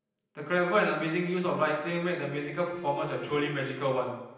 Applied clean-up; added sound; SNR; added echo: neural separator model SepFormer DNS4.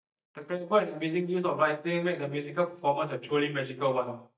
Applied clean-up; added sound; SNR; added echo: neural mask model DeepFilterNet 3.